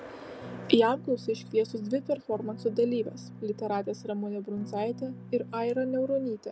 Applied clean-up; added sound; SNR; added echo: none; Electric guitar / Strum; 15 dB; none.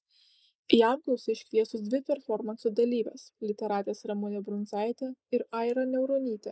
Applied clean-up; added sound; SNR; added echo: neural mask model Resemble Enhance denoiser.